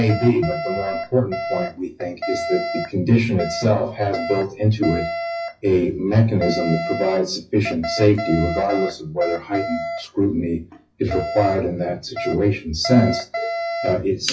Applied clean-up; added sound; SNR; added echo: classical method WPE with log-MMSE.